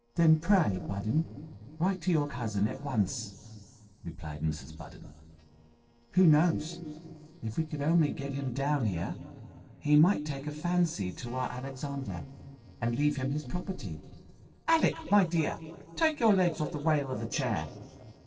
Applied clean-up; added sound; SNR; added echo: neural separator model SepFormer DNS4.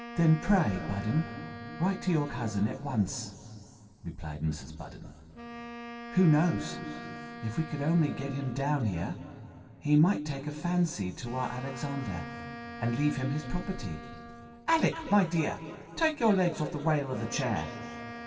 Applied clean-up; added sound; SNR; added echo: none; Wind instrument, woodwind instrument; 14 dB; reverberation time 2.8 s.